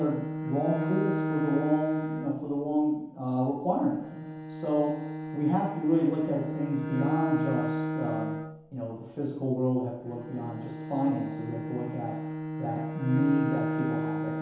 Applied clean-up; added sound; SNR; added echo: none; Bowed string instrument; 3 dB; reverberation time 0.8 s.